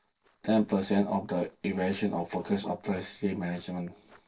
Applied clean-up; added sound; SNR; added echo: neural separator model SepFormer DNS4.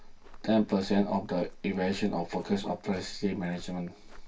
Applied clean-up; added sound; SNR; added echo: none; Walk, footsteps; 15 dB; reverberation time 0.2 s.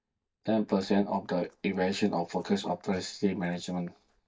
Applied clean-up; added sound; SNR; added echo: neural mask model DeepFilterNet 3.